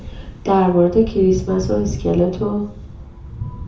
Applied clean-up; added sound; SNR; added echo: none; Thunder / Bicycle; 13 dB; reverberation time 0.6 s.